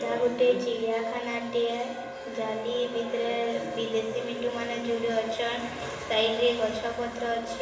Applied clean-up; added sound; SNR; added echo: none; Wind instrument, woodwind instrument; 16 dB; reverberation time 1.1 s.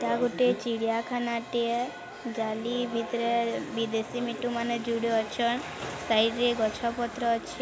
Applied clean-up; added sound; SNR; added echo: none; none; none; none.